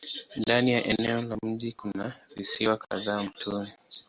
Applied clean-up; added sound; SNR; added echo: none; none; none; none.